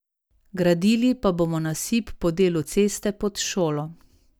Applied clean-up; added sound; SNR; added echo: none; none; none; none.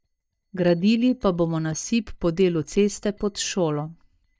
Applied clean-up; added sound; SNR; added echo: neural mask model DeepFilterNet 3.